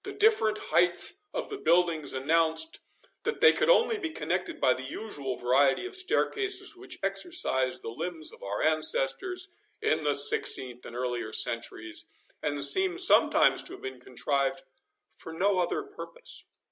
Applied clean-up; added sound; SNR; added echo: none; none; none; none.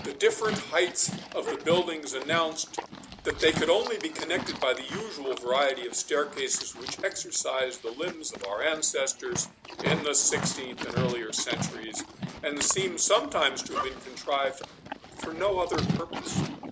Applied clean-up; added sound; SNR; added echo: none; Livestock, farm animals, working animals; 7 dB; none.